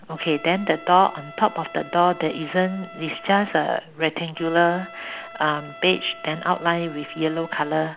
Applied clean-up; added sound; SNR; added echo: none; Trumpet; 18 dB; none.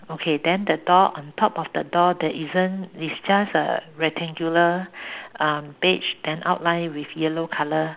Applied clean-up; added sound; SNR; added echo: none; none; none; none.